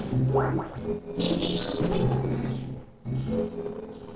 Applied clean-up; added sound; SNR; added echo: neural separator model SepFormer DNS4.